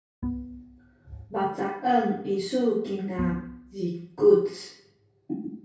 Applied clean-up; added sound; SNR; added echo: none; Bowed string instrument; 11 dB; reverberation time 0.6 s.